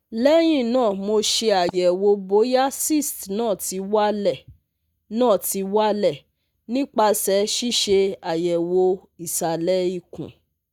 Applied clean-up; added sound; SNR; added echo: neural mask model DeepFilterNet 3.